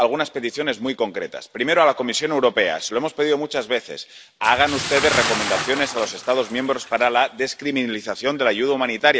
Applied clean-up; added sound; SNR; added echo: none; Bathtub (filling or washing) / Splash, splatter; 11 dB; none.